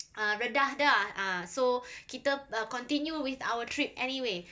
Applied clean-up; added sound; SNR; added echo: none; none; none; none.